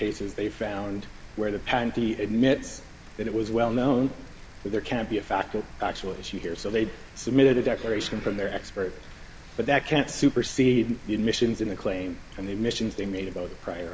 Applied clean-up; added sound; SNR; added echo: none; Rain; 16 dB; none.